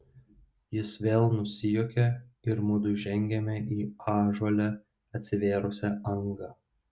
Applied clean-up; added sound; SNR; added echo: none; none; none; none.